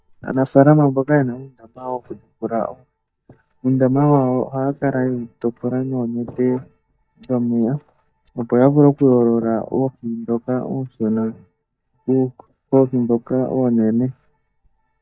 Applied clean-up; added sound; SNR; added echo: neural mask model DeepFilterNet 3.